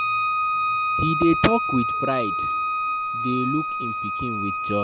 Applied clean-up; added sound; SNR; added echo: none; Bowed string instrument; -2 dB; none.